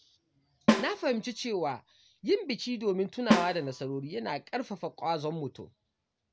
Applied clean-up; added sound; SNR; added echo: none; Snare drum; -1 dB; none.